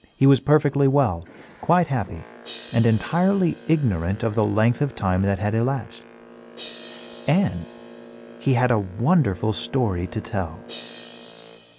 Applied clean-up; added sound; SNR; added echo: none; Boat, Water vehicle + Crash cymbal; 18 dB; none.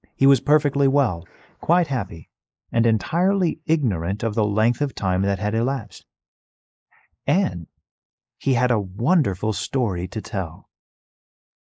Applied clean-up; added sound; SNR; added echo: neural mask model Resemble Enhance denoiser.